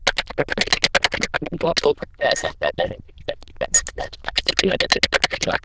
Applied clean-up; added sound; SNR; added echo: neural diffusion model UNIVERSE++.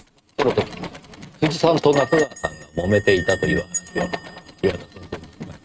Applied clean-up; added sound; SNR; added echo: neural mask model RNNoise.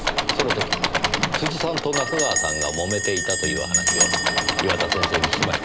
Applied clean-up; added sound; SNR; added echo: none; Bell + Engine / Mechanisms; -4 dB; none.